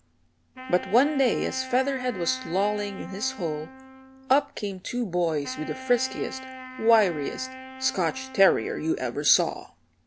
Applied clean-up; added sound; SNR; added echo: none; Wind instrument, woodwind instrument; 15 dB; none.